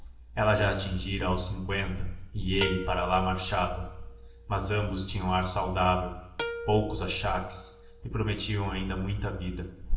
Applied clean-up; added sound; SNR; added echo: none; Plucked string instrument; 13 dB; reverberation time 0.8 s.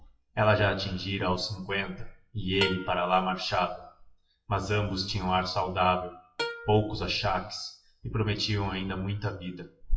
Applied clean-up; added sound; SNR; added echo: classical method WPE with log-MMSE.